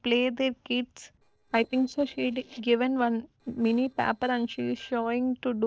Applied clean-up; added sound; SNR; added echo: neural separator model SepFormer DNS4.